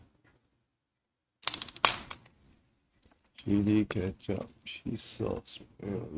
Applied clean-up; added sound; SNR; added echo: neural mask model RNNoise.